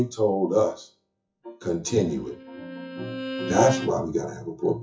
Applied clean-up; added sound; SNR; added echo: classical method WPE with log-MMSE.